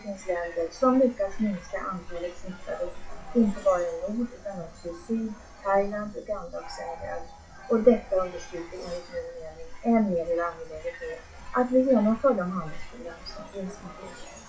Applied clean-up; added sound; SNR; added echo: classical method WPE with log-MMSE.